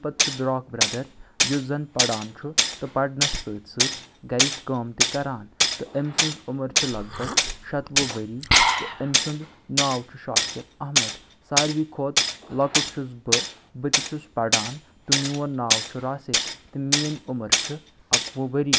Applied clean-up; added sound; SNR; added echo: none; Tools + Liquid; -3 dB; none.